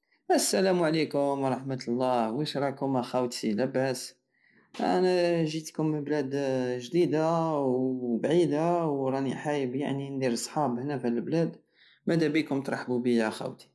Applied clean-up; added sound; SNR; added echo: none; none; none; none.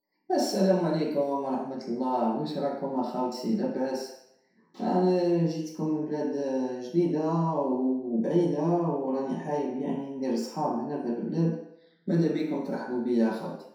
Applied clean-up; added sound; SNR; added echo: none; none; none; reverberation time 0.7 s.